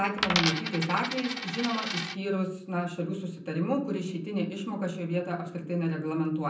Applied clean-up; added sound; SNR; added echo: none; Coin (dropping); 2 dB; reverberation time 0.6 s.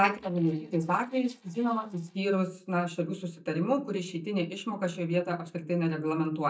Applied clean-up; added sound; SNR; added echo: neural mask model DeepFilterNet 3.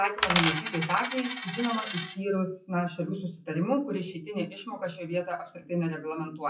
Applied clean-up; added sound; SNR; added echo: classical method WPE with log-MMSE.